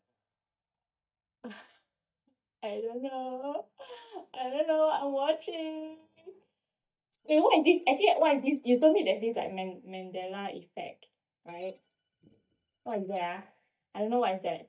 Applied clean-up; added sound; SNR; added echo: neural mask model DeepFilterNet 3.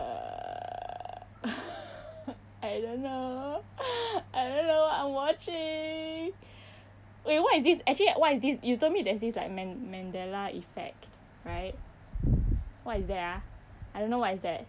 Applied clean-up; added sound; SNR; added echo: none; none; none; none.